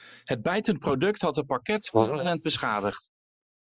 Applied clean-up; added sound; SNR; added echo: neural mask model Resemble Enhance denoiser.